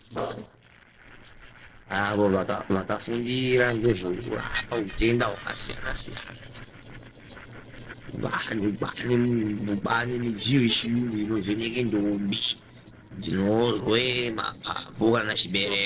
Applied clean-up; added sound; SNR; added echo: neural separator model SepFormer DNS4.